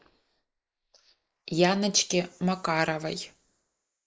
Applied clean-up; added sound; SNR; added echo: neural mask model Resemble Enhance denoiser.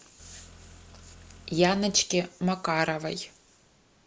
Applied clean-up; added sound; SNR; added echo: none; Car; 20 dB; none.